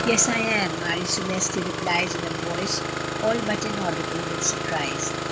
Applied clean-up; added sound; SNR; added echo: none; Engine starting; 2 dB; none.